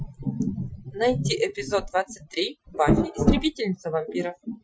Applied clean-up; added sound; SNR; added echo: classical method Wiener filter.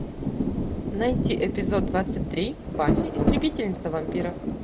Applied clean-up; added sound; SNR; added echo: none; Rain; -2 dB; none.